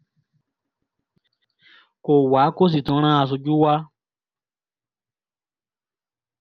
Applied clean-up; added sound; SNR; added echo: none; none; none; none.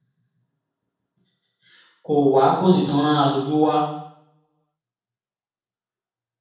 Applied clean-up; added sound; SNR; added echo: none; none; none; reverberation time 0.6 s.